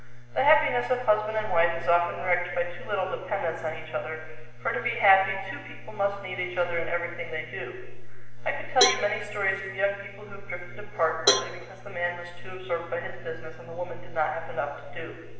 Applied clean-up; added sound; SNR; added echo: none; Cowbell; 4 dB; reverberation time 1.2 s.